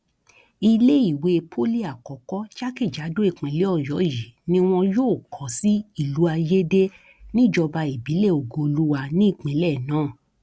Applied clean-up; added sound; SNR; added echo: none; none; none; none.